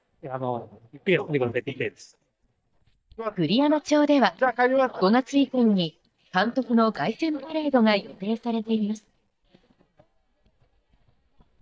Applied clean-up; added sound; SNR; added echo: neural mask model DeepFilterNet 3.